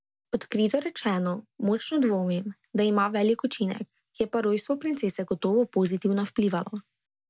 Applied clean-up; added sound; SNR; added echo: none; none; none; none.